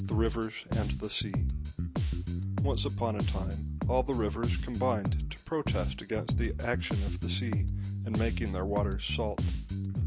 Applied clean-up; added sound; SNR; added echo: none; Bass guitar; -3 dB; none.